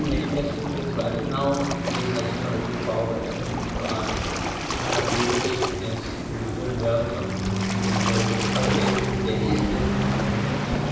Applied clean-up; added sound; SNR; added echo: none; Waves, surf; -2 dB; reverberation time 1.3 s.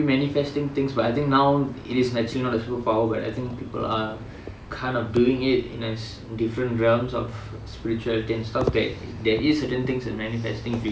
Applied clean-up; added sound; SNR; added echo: none; none; none; none.